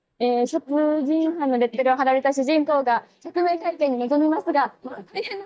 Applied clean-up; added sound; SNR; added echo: neural mask model DeepFilterNet 3.